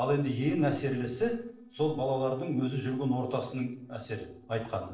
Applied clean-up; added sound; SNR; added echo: neural separator model SepFormer DNS4.